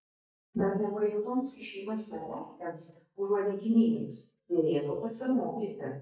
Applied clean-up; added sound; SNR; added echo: neural mask model DeepFilterNet 3.